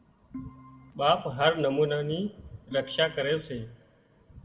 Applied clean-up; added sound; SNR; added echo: none; Organ; 17 dB; reverberation time 0.9 s.